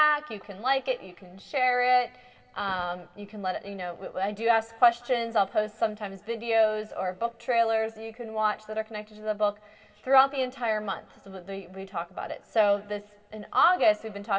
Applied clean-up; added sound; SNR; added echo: none; none; none; reverberation time 3.0 s.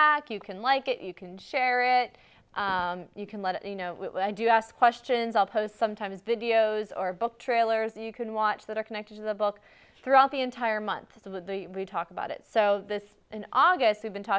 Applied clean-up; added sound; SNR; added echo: none; none; none; none.